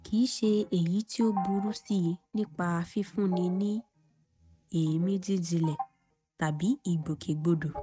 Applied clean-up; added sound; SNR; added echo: neural mask model RNNoise.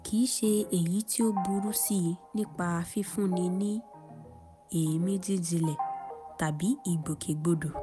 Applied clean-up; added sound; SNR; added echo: none; Organ; 13 dB; none.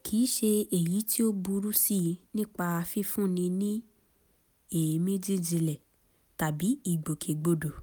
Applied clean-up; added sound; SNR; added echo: none; none; none; none.